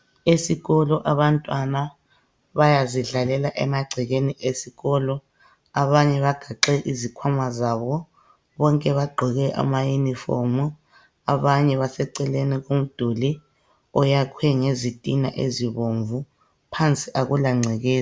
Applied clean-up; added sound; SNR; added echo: none; none; none; none.